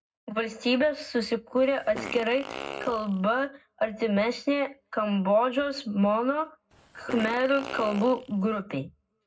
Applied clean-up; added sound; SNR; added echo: none; Fart; 12 dB; reverberation time 0.3 s.